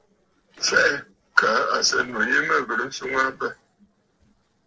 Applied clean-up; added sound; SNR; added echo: neural separator model SepFormer DNS4.